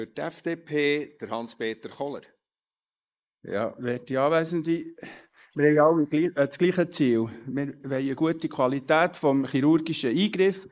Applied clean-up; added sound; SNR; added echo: neural mask model Resemble Enhance denoiser.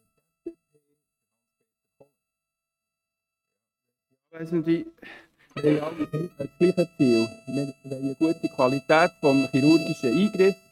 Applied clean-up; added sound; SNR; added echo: neural mask model RNNoise.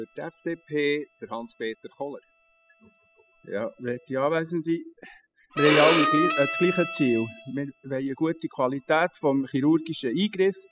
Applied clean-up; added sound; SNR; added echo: classical method spectral subtraction.